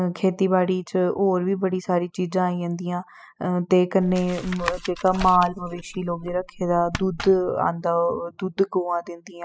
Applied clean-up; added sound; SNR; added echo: classical method spectral subtraction.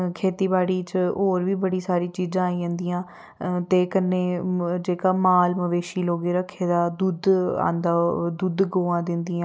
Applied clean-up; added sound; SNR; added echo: none; none; none; none.